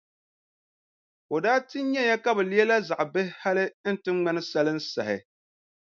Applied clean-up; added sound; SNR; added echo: none; none; none; none.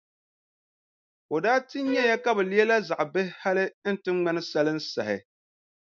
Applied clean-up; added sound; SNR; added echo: neural mask model DeepFilterNet 3.